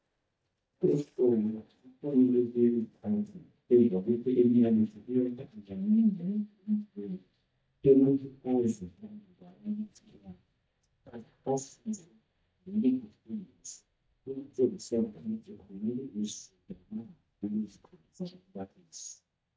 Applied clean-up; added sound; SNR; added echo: neural mask model DeepFilterNet 3.